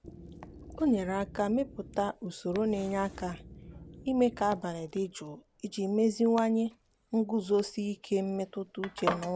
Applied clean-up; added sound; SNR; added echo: none; Domestic sounds, home sounds + Wind instrument, woodwind instrument; 14 dB; none.